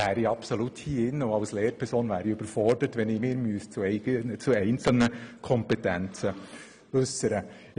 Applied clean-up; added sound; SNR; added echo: none; none; none; none.